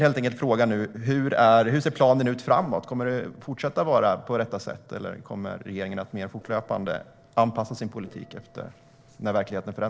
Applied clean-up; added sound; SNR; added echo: neural separator model SepFormer DNS4.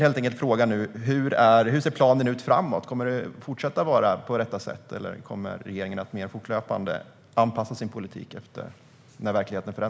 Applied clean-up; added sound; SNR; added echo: none; none; none; none.